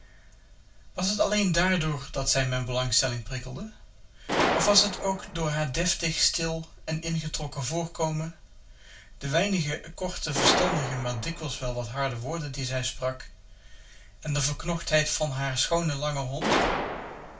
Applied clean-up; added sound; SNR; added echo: none; Gunshot, gunfire; 7 dB; reverberation time 0.2 s.